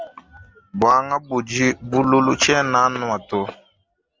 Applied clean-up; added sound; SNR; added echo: none; none; none; none.